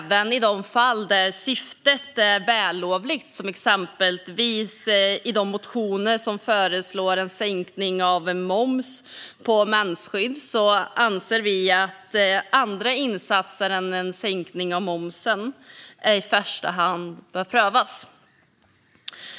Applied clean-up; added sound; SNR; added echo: none; none; none; none.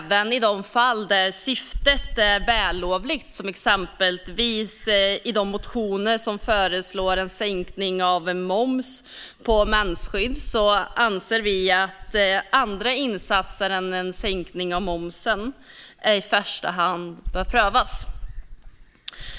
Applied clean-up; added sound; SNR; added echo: none; Insect; 12 dB; none.